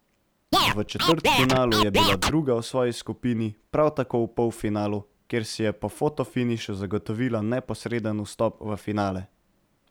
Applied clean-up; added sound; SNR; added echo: none; Scratching (performance technique); -3 dB; none.